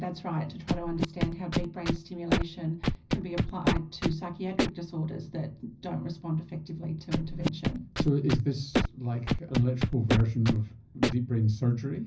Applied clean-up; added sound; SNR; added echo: none; Scratching (performance technique); 1 dB; reverberation time 0.4 s.